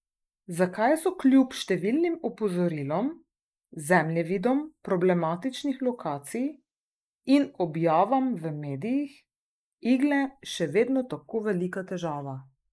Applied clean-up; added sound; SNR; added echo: neural mask model Resemble Enhance denoiser.